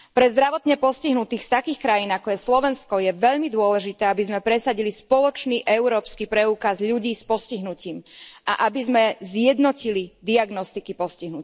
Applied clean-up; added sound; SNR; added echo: none; none; none; none.